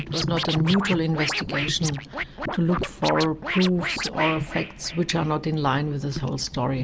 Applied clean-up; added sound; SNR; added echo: none; Scratching (performance technique); 7 dB; none.